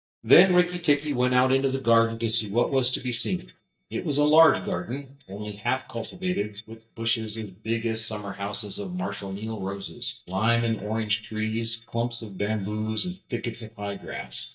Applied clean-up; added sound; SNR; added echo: neural mask model DeepFilterNet 3.